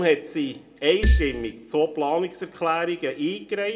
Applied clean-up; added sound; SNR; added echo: none; Marimba, xylophone; -5 dB; reverberation time 0.8 s.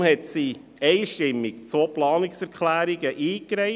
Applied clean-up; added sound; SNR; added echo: none; none; none; none.